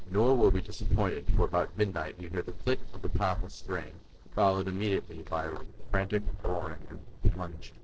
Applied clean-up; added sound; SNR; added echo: neural separator model SepFormer DNS4.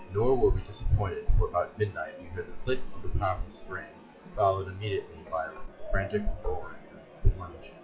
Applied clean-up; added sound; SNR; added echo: classical method WPE with log-MMSE.